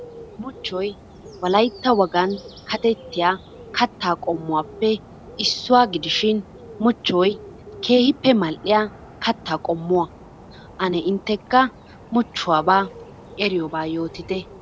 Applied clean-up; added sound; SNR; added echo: none; Bird; 19 dB; none.